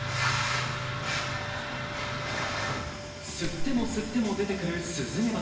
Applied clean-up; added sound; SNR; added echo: none; Clapping; 4 dB; reverberation time 1.2 s.